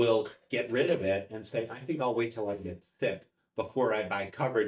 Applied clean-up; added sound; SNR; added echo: neural mask model DeepFilterNet 3.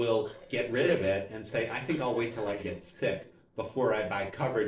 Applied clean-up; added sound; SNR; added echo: neural separator model SepFormer DNS4.